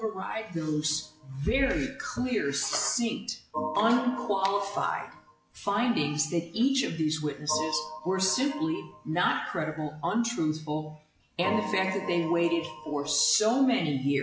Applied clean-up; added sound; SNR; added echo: classical method log-MMSE.